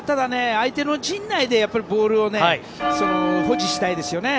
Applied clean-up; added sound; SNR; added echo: none; Bell; 1 dB; none.